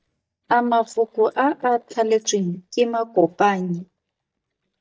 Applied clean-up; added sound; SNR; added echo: neural mask model DeepFilterNet 3.